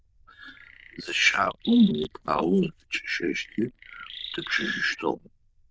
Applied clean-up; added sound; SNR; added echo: neural diffusion model UNIVERSE++.